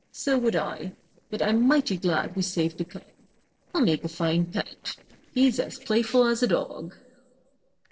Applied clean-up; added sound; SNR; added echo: neural separator model SepFormer DNS4.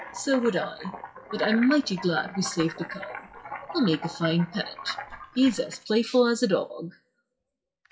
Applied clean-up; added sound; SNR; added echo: classical method WPE with log-MMSE.